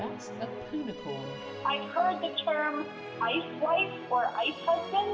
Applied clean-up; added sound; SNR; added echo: none; Musical instrument; 9 dB; reverberation time 0.9 s.